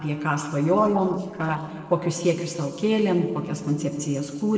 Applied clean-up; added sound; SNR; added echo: neural separator model SepFormer DNS4.